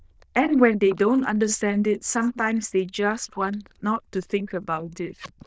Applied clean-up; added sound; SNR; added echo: neural diffusion model UNIVERSE++.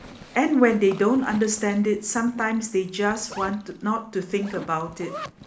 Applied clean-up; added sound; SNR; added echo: none; Zipper (clothing); 18 dB; none.